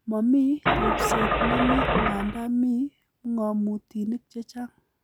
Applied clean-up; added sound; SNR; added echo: none; Engine starting / Car; -3 dB; none.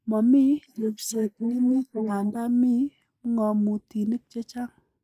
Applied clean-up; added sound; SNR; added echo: neural mask model Resemble Enhance denoiser.